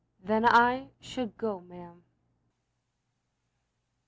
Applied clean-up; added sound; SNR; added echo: none; none; none; none.